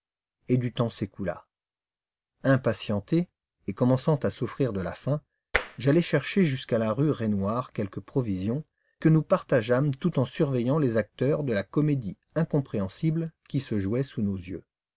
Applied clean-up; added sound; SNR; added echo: none; Tap; 4 dB; none.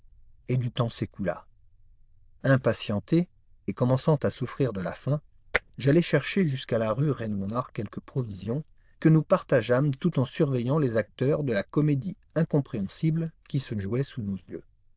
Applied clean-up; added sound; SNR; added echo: neural diffusion model UNIVERSE++.